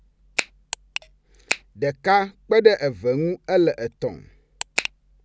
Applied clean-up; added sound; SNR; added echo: none; Finger snapping; 5 dB; none.